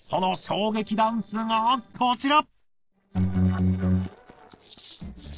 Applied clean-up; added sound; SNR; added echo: neural separator model SepFormer DNS4.